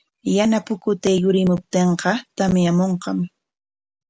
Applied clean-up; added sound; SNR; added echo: none; none; none; none.